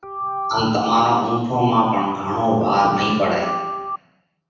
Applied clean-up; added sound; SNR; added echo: none; Organ; 6 dB; reverberation time 1.1 s.